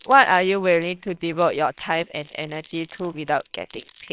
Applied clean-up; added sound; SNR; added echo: neural separator model SepFormer WHAMR!.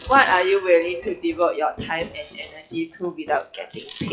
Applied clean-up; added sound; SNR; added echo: classical method WPE with log-MMSE.